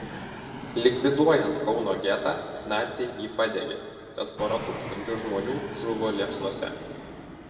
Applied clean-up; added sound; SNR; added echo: none; Fixed-wing aircraft, airplane; 11 dB; reverberation time 2.1 s.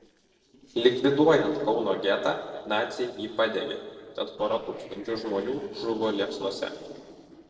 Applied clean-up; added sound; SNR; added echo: neural separator model SepFormer DNS4.